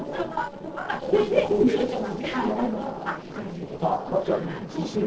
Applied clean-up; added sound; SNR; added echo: neural separator model SepFormer DNS4.